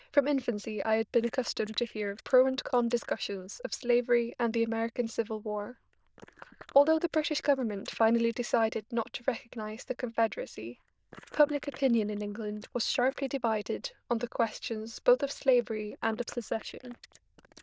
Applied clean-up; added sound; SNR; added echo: neural diffusion model UNIVERSE++.